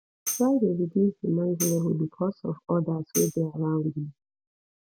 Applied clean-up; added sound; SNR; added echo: none; Tambourine; 12 dB; none.